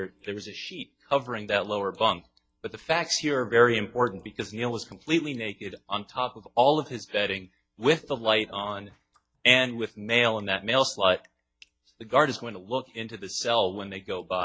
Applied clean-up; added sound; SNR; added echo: neural mask model DeepFilterNet 3.